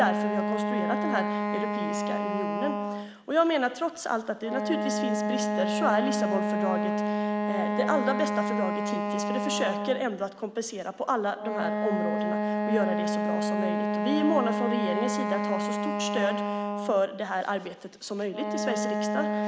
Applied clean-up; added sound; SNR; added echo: none; Wind instrument, woodwind instrument; -1 dB; none.